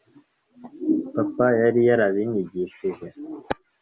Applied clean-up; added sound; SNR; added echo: none; none; none; none.